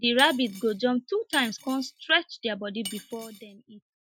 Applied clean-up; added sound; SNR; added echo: classical method Wiener filter.